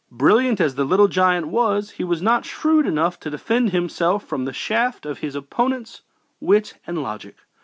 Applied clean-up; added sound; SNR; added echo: none; none; none; none.